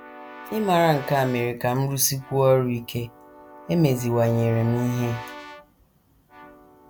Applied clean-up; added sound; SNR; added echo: none; Keyboard (musical) / Brass instrument; 18 dB; none.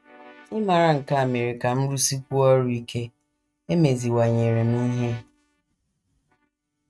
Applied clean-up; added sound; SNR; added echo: neural mask model RNNoise.